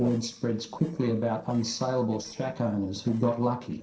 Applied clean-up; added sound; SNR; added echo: neural separator model SepFormer DNS4.